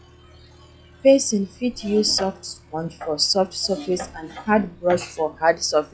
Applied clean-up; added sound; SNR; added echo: classical method log-MMSE.